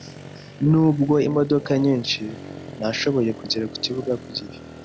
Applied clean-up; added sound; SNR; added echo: none; Motorcycle; 16 dB; none.